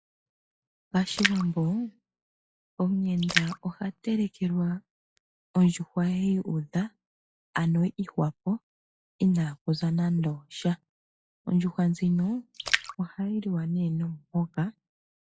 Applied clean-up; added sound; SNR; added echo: classical method log-MMSE.